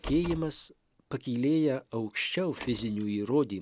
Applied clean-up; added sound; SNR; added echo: none; Car; 16 dB; none.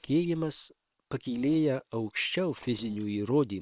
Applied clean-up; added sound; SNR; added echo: neural separator model SepFormer WHAM!.